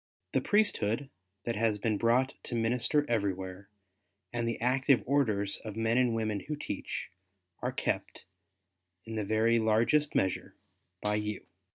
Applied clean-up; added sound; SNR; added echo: none; Hi-hat; 17 dB; none.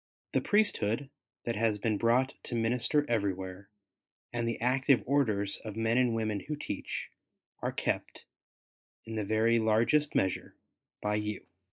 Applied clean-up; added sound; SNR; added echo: neural mask model Resemble Enhance denoiser.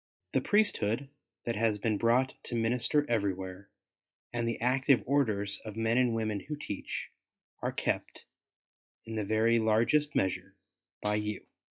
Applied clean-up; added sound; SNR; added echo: classical method log-MMSE.